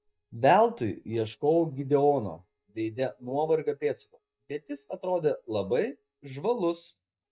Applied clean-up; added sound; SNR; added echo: neural mask model DeepFilterNet 3.